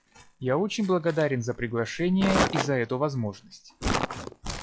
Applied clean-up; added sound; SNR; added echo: classical method log-MMSE.